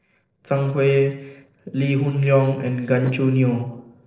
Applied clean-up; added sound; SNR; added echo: neural separator model SepFormer DNS4.